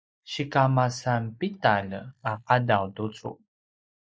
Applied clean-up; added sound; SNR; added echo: neural mask model Resemble Enhance denoiser.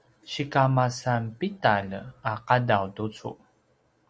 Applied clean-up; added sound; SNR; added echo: none; none; none; none.